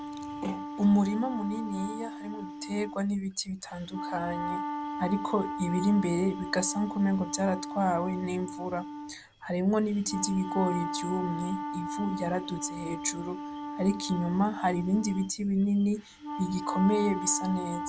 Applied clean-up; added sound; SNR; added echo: none; Wind instrument, woodwind instrument; 7 dB; none.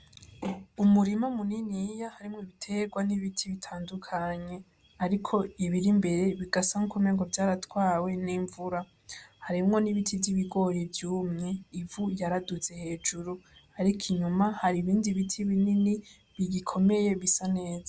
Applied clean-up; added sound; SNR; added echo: none; none; none; none.